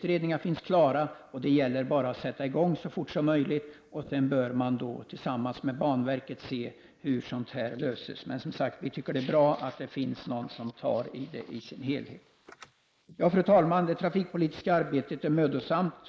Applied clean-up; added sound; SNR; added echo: neural mask model Resemble Enhance denoiser.